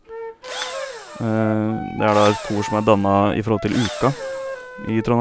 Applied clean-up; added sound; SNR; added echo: none; Wind instrument, woodwind instrument + Engine / Drill; 10 dB; none.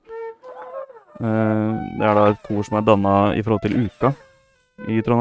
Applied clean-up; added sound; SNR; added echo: neural mask model RNNoise.